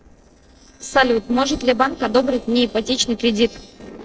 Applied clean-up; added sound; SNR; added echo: neural separator model SepFormer DNS4.